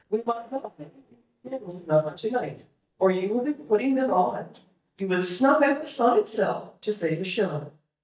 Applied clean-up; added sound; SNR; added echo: neural mask model DeepFilterNet 3.